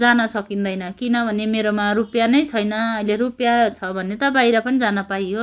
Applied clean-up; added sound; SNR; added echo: none; none; none; none.